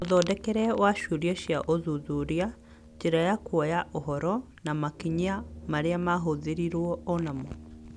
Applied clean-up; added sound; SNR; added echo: none; Brass instrument; 19 dB; none.